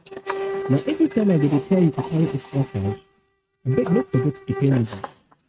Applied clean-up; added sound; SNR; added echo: neural mask model RNNoise.